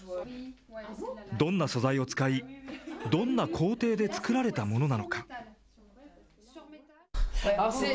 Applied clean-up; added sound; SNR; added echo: none; none; none; none.